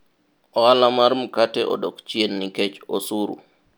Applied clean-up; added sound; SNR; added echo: none; none; none; none.